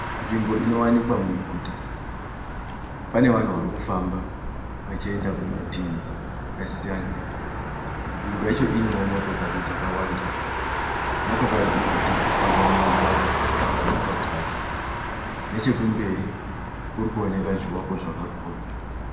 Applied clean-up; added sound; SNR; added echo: none; Motor vehicle (road); 0 dB; reverberation time 1.0 s.